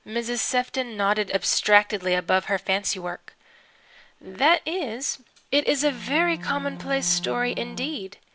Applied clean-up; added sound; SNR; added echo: none; Bowed string instrument; 14 dB; none.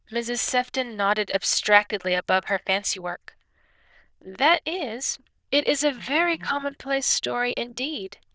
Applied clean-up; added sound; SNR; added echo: neural diffusion model UNIVERSE++.